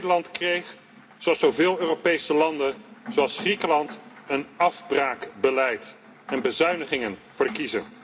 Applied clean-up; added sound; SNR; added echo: none; Rain; 19 dB; reverberation time 0.3 s.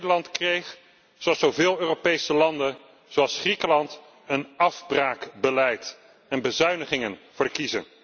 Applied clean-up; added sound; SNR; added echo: none; none; none; none.